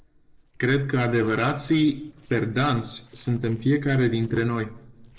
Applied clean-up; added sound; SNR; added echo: neural separator model SepFormer DNS4.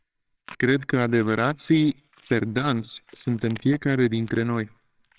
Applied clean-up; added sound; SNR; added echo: neural separator model SepFormer WHAMR!.